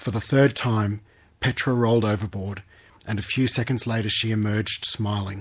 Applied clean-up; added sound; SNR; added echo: none; none; none; none.